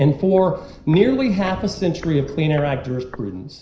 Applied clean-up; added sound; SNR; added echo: none; Walk, footsteps; 17 dB; reverberation time 0.5 s.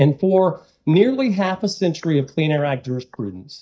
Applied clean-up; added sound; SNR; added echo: neural mask model DeepFilterNet 3.